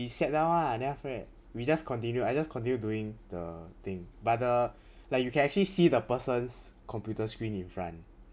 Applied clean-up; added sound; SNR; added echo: none; none; none; none.